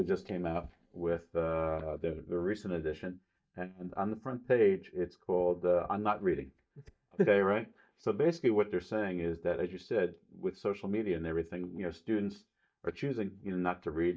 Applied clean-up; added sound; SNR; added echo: neural mask model DeepFilterNet 3.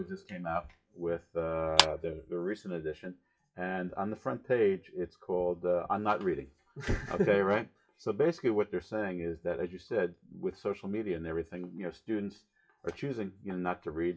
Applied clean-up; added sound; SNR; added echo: classical method WPE with log-MMSE.